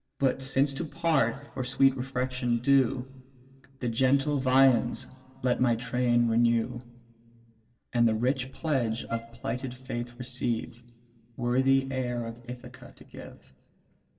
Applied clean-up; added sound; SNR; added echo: none; Wind instrument, woodwind instrument; 11 dB; reverberation time 2.1 s.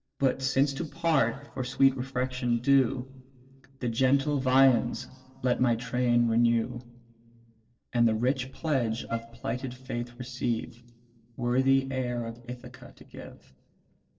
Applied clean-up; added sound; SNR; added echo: neural separator model SepFormer DNS4.